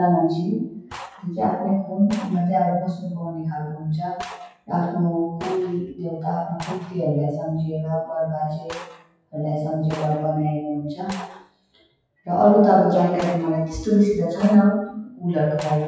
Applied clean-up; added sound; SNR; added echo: classical method WPE with log-MMSE.